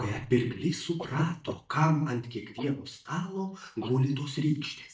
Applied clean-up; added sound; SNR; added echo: neural mask model DeepFilterNet 3.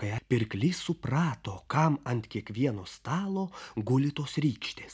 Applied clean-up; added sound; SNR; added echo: none; none; none; none.